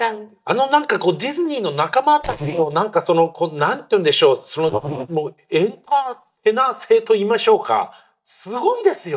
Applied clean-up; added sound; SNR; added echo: neural mask model DeepFilterNet 3.